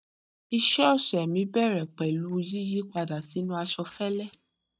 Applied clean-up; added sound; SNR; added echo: neural mask model DeepFilterNet 3.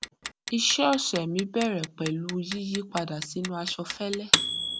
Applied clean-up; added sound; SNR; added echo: none; Clock; 4 dB; none.